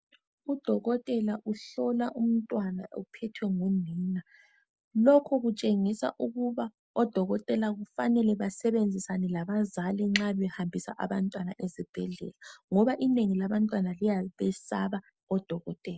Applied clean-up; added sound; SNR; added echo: none; none; none; none.